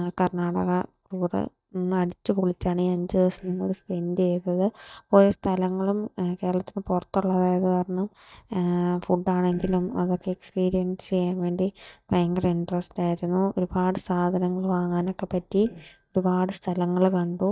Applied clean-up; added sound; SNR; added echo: neural mask model DeepFilterNet 3.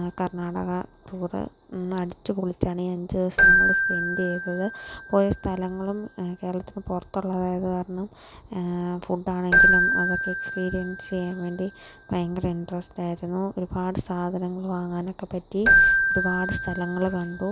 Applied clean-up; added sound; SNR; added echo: none; Keyboard (musical); -1 dB; none.